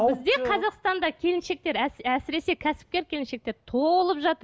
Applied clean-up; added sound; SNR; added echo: none; none; none; none.